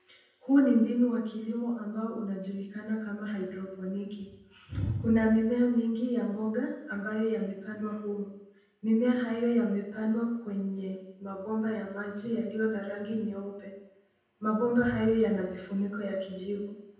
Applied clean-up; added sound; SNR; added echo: none; none; none; reverberation time 0.9 s.